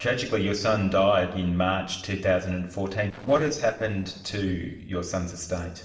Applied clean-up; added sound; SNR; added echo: neural separator model SepFormer DNS4.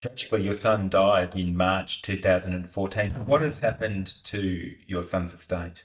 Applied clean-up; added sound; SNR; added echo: neural mask model DeepFilterNet 3.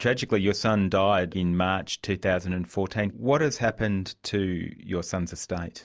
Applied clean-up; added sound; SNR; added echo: none; none; none; none.